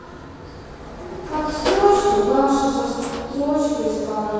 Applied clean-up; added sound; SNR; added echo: none; Sliding door / Slam; 11 dB; reverberation time 2.2 s.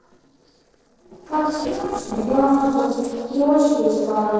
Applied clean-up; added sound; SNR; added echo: neural separator model SepFormer DNS4.